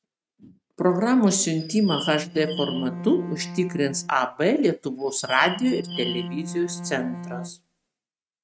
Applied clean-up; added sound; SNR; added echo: neural mask model RNNoise.